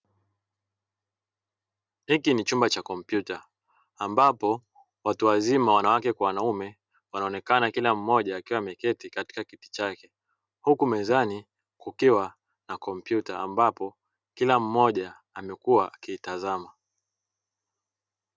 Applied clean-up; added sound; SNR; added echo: none; none; none; none.